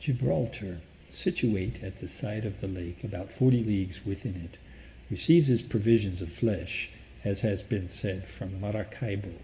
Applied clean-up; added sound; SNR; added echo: none; none; none; reverberation time 1.3 s.